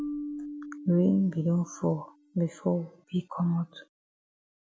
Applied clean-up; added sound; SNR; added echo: none; Marimba, xylophone; 13 dB; none.